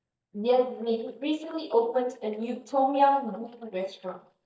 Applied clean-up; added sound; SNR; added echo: neural mask model DeepFilterNet 3.